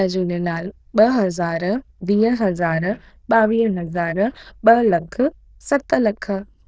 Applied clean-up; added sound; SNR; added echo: neural diffusion model UNIVERSE++.